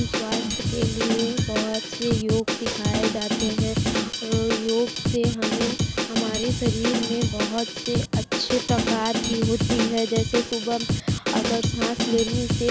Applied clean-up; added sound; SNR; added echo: none; Drum kit; -2 dB; none.